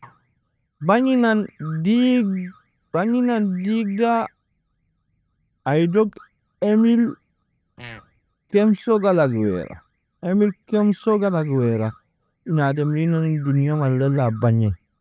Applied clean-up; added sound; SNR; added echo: neural mask model RNNoise.